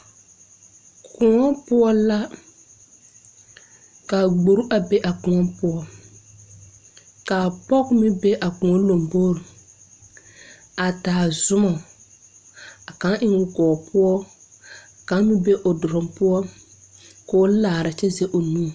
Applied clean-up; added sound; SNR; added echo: none; none; none; none.